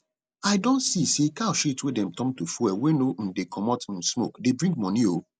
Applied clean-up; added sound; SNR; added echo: none; none; none; none.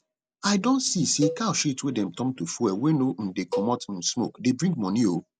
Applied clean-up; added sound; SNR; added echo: none; Cowbell; 11 dB; none.